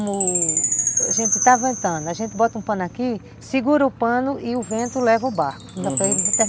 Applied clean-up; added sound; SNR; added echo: none; Chime; 3 dB; none.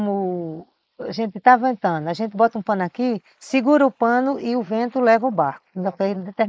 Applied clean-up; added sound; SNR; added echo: neural mask model Resemble Enhance denoiser.